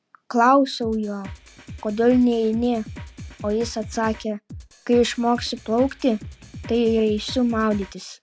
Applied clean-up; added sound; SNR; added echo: none; Drum kit; 16 dB; none.